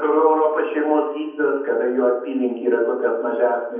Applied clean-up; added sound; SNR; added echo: none; none; none; reverberation time 1.0 s.